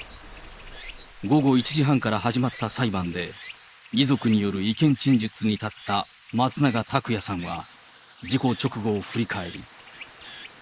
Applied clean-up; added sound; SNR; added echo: neural mask model Resemble Enhance denoiser.